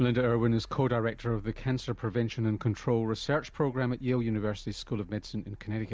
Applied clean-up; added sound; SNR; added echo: none; Car; 20 dB; none.